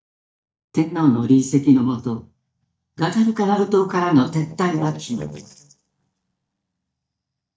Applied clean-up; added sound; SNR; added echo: neural mask model DeepFilterNet 3.